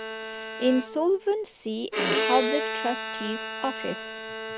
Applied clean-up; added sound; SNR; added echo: none; Bowed string instrument; 3 dB; none.